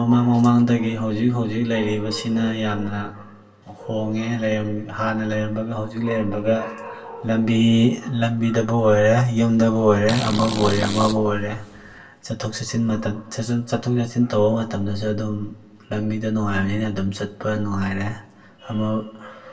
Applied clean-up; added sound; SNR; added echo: none; Fart; 10 dB; reverberation time 0.2 s.